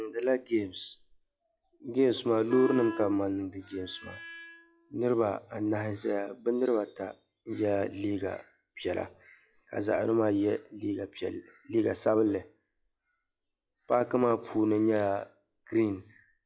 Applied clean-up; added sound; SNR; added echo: classical method log-MMSE.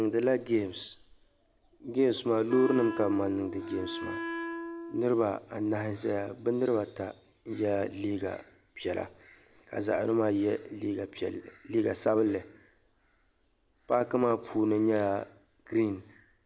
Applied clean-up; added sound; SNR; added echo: none; Wind instrument, woodwind instrument; 8 dB; none.